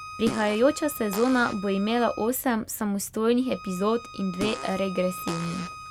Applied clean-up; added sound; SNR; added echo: none; Bowed string instrument + Fart; 12 dB; none.